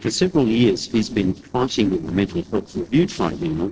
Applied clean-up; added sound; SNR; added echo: neural separator model SepFormer DNS4.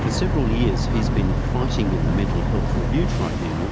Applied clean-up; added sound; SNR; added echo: none; Boat, Water vehicle; -5 dB; none.